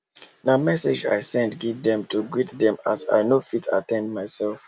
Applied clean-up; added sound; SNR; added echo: none; none; none; none.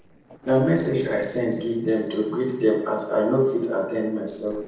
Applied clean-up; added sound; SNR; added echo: neural separator model SepFormer DNS4.